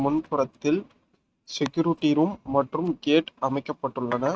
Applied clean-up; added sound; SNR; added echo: neural mask model RNNoise.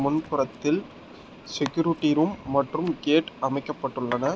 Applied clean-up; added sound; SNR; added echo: none; Domestic sounds, home sounds; 10 dB; none.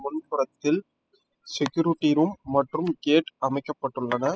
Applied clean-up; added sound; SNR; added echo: classical method spectral subtraction.